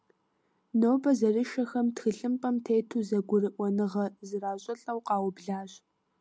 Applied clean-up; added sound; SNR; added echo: none; none; none; none.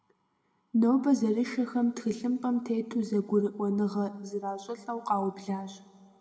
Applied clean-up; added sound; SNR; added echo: none; none; none; reverberation time 1.7 s.